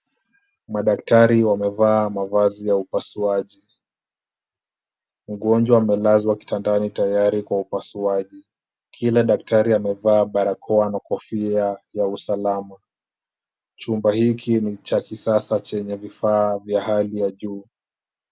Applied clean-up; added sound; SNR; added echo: none; none; none; none.